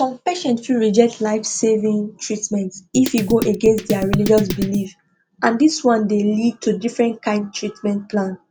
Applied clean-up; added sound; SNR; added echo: none; Drum kit; 6 dB; none.